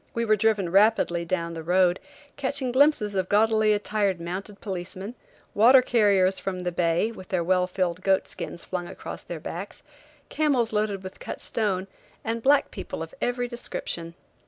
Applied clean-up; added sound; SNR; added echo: none; none; none; none.